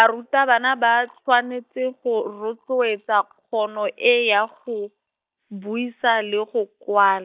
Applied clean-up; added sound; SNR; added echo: neural mask model DeepFilterNet 3.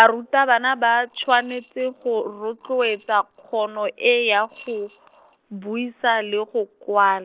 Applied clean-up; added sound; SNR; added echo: neural separator model SepFormer DNS4.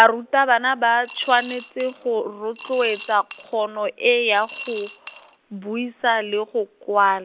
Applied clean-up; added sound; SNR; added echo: none; Coin (dropping) / Glass; 18 dB; none.